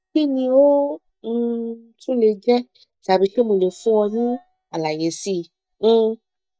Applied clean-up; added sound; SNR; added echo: neural mask model DeepFilterNet 3.